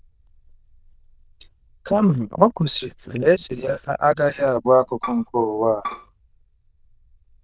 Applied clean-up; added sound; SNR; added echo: neural diffusion model UNIVERSE++.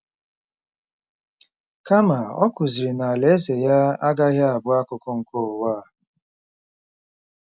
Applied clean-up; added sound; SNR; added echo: none; none; none; none.